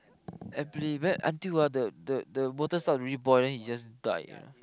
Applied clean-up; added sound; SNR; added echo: none; none; none; none.